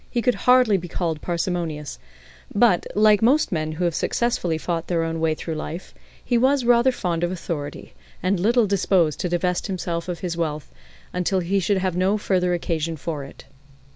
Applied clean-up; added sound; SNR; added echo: none; none; none; none.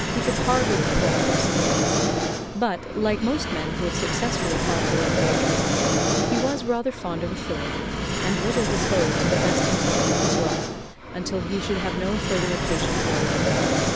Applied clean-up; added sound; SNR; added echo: none; Fixed-wing aircraft, airplane; -5 dB; none.